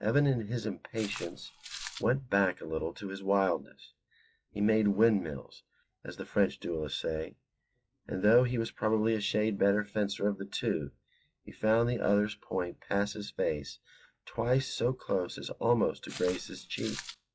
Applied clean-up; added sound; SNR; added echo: classical method log-MMSE.